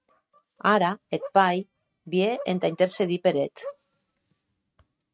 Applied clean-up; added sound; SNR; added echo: neural mask model RNNoise.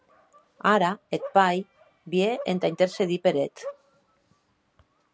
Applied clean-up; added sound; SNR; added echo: none; Bark; 19 dB; none.